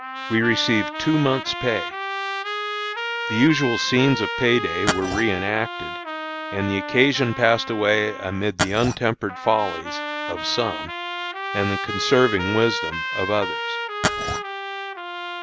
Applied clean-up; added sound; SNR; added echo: none; Trumpet + Glass; 5 dB; none.